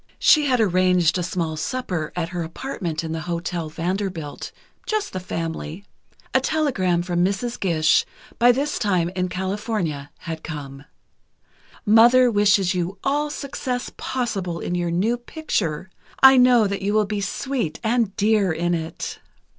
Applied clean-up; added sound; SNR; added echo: none; none; none; none.